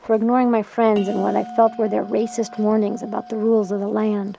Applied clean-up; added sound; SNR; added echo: none; Bell; 18 dB; none.